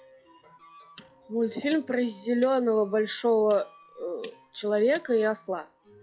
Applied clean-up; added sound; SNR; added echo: classical method log-MMSE.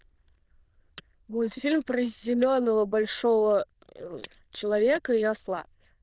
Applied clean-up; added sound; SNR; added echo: neural diffusion model UNIVERSE++.